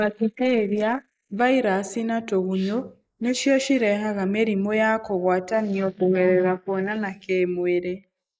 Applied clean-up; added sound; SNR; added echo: neural mask model Resemble Enhance denoiser.